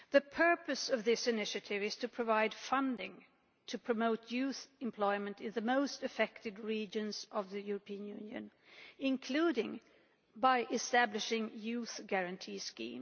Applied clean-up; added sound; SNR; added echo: none; none; none; none.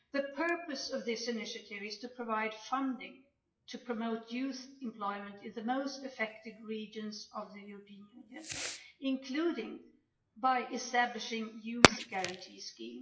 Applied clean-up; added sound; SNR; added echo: classical method WPE with log-MMSE.